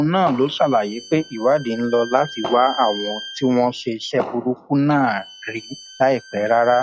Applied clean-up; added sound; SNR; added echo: classical method log-MMSE.